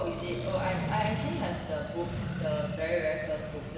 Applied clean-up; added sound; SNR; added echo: none; Accelerating, revving, vroom; 2 dB; reverberation time 1.3 s.